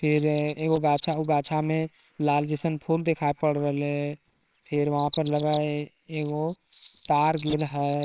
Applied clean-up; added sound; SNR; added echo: neural separator model SepFormer WHAMR!.